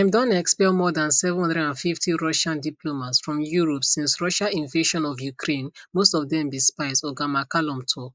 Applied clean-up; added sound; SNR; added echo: neural mask model Resemble Enhance denoiser.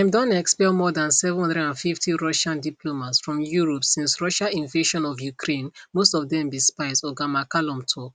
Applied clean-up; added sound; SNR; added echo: none; none; none; none.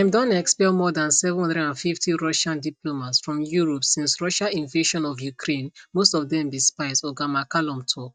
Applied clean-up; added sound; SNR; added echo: neural mask model DeepFilterNet 3.